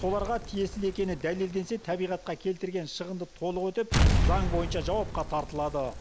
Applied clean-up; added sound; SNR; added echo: none; Explosion; 0 dB; none.